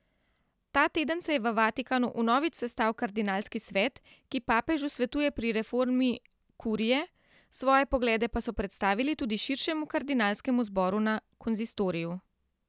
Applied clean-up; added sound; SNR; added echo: none; none; none; none.